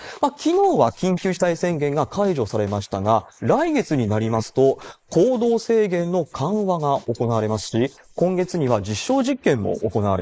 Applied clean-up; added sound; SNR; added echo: neural mask model Resemble Enhance denoiser.